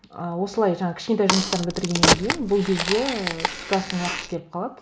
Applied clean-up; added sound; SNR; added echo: none; Crack; 0 dB; none.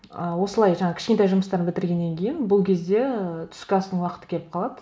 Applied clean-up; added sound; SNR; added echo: none; none; none; none.